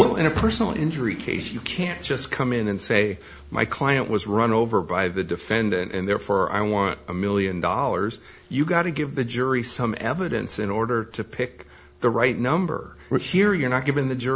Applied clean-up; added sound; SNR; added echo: none; none; none; none.